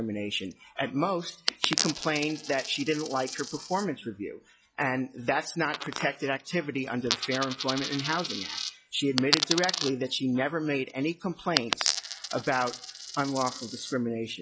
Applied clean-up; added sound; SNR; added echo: classical method log-MMSE.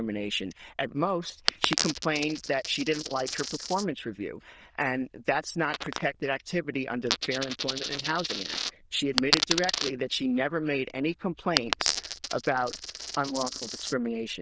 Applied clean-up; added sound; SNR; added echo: neural diffusion model UNIVERSE++.